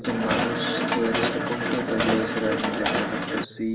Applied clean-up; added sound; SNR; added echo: none; Mechanisms; -3 dB; reverberation time 1.7 s.